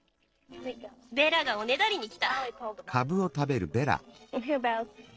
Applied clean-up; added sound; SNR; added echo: neural separator model SepFormer DNS4.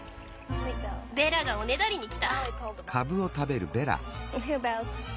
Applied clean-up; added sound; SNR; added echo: none; Harmonica; 19 dB; none.